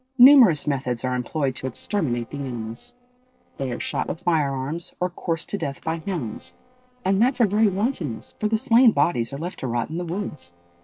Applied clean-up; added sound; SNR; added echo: neural separator model SepFormer DNS4.